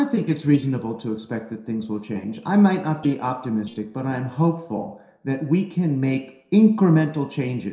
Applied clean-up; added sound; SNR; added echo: neural separator model SepFormer DNS4.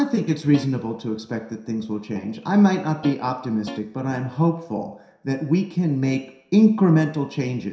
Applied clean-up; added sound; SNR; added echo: none; Guitar; 16 dB; reverberation time 0.7 s.